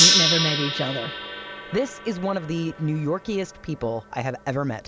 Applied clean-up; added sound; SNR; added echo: none; Gong; -1 dB; none.